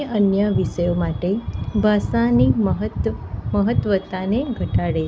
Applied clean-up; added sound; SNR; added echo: none; none; none; none.